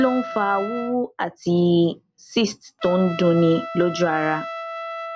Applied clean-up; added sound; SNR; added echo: none; Trumpet; 12 dB; none.